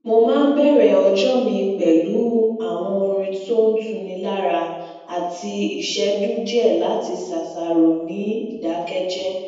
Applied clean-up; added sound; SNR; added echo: none; none; none; reverberation time 1.1 s.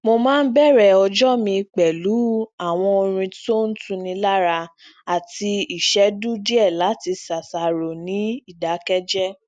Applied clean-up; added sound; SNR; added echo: none; none; none; none.